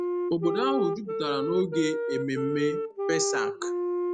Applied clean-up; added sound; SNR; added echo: none; Wind instrument, woodwind instrument; 0 dB; none.